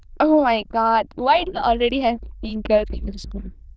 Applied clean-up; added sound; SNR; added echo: neural diffusion model UNIVERSE++.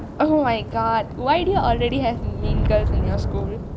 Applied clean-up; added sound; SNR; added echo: none; Thunder / Rain; 2 dB; none.